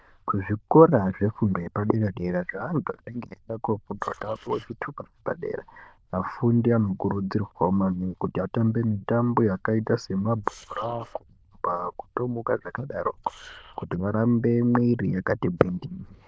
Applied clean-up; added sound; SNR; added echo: neural diffusion model UNIVERSE++.